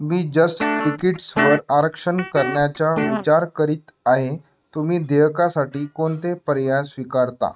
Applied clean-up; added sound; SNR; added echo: neural mask model RNNoise.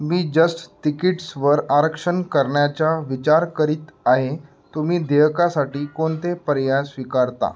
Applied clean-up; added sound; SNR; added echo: none; none; none; none.